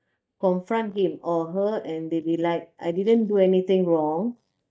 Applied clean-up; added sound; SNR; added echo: neural mask model DeepFilterNet 3.